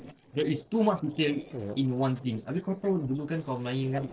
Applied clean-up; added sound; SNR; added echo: neural separator model SepFormer DNS4.